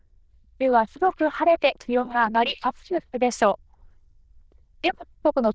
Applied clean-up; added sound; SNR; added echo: neural diffusion model UNIVERSE++.